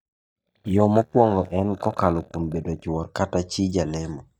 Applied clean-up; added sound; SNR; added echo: neural mask model DeepFilterNet 3.